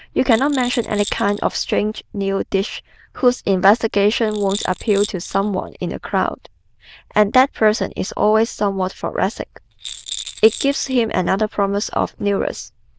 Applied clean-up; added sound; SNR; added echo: neural diffusion model UNIVERSE++.